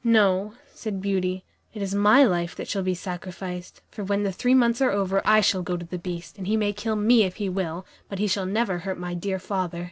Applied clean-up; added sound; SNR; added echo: neural separator model SepFormer DNS4.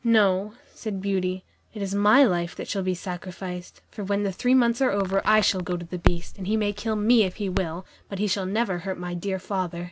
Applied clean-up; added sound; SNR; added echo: none; Crackle; 4 dB; none.